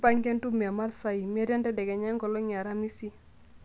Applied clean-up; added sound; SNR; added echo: none; none; none; none.